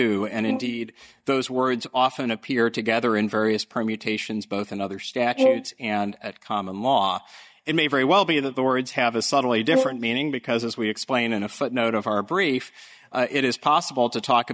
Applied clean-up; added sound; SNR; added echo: neural mask model DeepFilterNet 3.